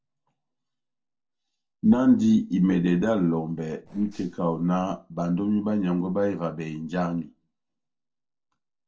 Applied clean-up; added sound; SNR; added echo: neural separator model SepFormer DNS4.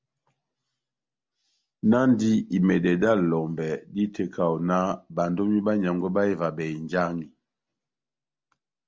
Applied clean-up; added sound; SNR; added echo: none; none; none; none.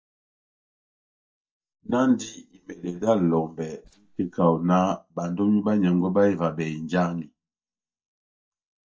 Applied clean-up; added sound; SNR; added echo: neural mask model DeepFilterNet 3.